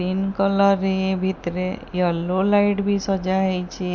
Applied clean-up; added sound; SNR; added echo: none; none; none; none.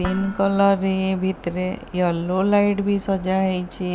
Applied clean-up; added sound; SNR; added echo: none; Dishes, pots, and pans; 18 dB; none.